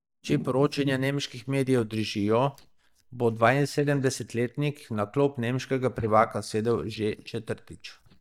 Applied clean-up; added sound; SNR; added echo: neural mask model DeepFilterNet 3.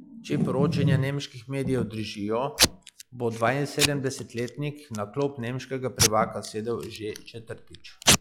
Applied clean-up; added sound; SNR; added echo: classical method log-MMSE.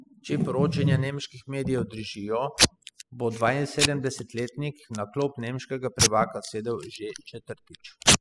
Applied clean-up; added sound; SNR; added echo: classical method spectral subtraction.